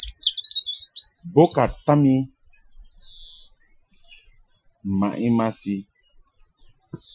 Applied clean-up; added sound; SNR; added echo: classical method Wiener filter.